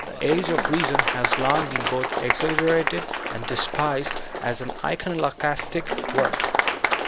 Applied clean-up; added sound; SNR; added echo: none; Applause; 0 dB; none.